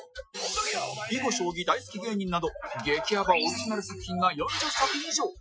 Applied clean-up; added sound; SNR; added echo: classical method Wiener filter.